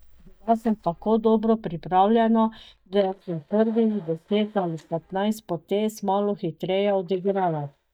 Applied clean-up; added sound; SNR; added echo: neural mask model DeepFilterNet 3.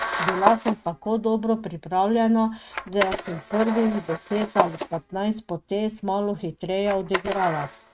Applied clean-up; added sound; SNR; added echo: neural mask model RNNoise.